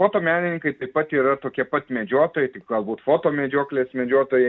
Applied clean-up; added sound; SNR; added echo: none; none; none; none.